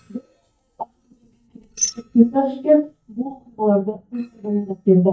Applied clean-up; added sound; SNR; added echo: neural mask model DeepFilterNet 3.